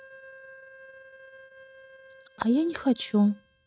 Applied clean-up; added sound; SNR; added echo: neural mask model RNNoise.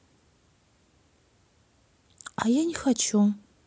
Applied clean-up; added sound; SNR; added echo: none; none; none; none.